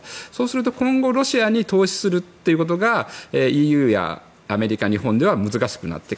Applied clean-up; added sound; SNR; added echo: none; none; none; none.